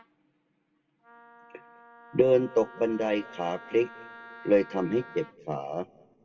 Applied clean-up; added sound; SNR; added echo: none; Wind instrument, woodwind instrument; 20 dB; reverberation time 2.4 s.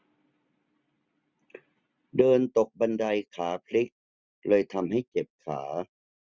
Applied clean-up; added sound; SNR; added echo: none; none; none; none.